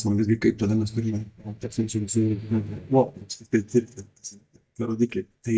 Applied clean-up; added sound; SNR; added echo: neural mask model DeepFilterNet 3.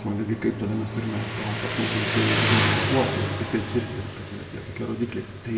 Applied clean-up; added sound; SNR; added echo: none; Motorcycle; 0 dB; reverberation time 0.6 s.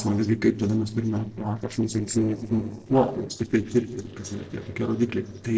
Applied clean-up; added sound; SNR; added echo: neural separator model SepFormer DNS4.